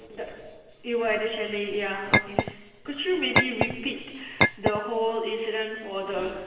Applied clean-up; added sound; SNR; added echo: none; Chink, clink; -2 dB; reverberation time 1.2 s.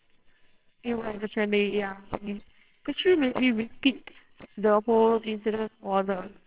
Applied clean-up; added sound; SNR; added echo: neural separator model SepFormer WHAMR!.